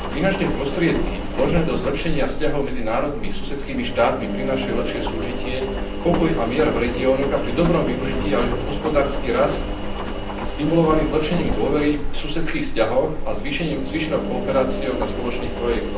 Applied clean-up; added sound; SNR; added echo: none; Engine; 2 dB; reverberation time 0.6 s.